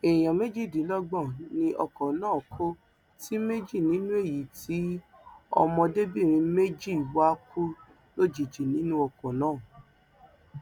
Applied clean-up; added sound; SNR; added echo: none; none; none; none.